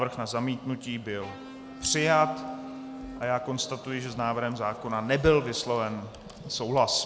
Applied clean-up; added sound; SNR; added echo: none; Electric guitar / Bass guitar; 12 dB; none.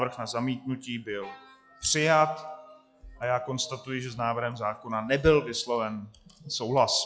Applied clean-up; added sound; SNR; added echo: classical method log-MMSE.